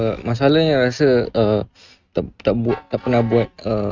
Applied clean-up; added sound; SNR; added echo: neural mask model RNNoise.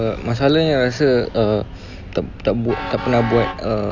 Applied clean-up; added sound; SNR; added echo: none; Train; 13 dB; none.